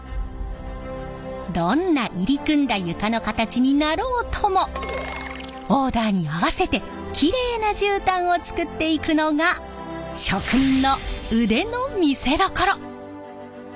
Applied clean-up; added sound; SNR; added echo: none; none; none; none.